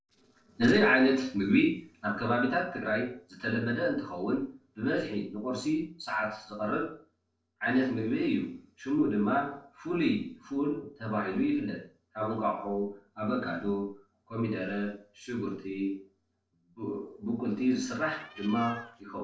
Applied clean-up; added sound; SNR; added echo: neural separator model SepFormer DNS4.